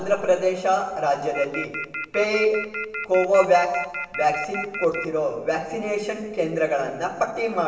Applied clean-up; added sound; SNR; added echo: none; Telephone; 9 dB; reverberation time 1.4 s.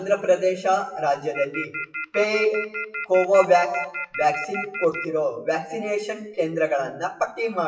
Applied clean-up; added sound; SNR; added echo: classical method WPE with log-MMSE.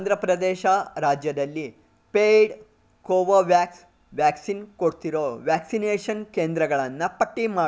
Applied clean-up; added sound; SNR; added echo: none; none; none; none.